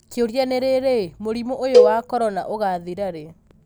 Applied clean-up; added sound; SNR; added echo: none; Cowbell; -2 dB; none.